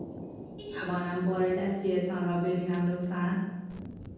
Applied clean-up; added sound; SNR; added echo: none; Thunder; 14 dB; reverberation time 1.3 s.